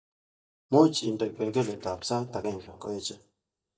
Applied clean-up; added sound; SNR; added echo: neural mask model DeepFilterNet 3.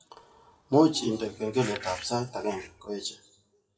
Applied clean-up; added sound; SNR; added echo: classical method WPE with log-MMSE.